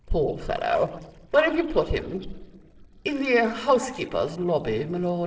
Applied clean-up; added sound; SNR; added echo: neural separator model SepFormer DNS4.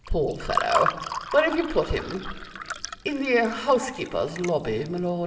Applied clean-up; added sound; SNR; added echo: none; Fill (with liquid) / Water; 8 dB; reverberation time 2.7 s.